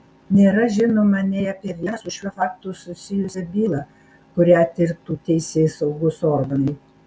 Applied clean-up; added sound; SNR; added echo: none; none; none; none.